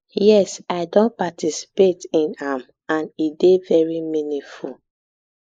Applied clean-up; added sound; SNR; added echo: neural mask model Resemble Enhance denoiser.